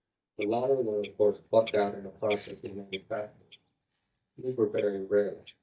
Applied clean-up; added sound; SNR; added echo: neural mask model DeepFilterNet 3.